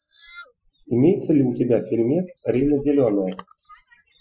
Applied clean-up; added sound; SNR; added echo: classical method Wiener filter.